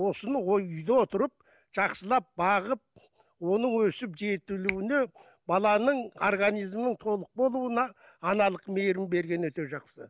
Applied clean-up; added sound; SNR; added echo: none; Finger snapping; 15 dB; none.